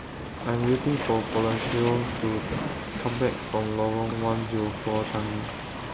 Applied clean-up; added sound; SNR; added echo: none; Waves, surf; 5 dB; none.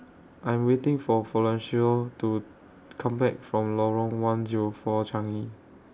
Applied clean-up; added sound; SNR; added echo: none; none; none; none.